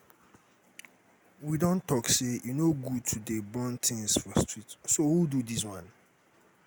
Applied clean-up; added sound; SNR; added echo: none; none; none; none.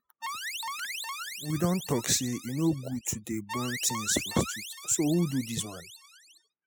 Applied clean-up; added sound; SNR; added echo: classical method spectral subtraction.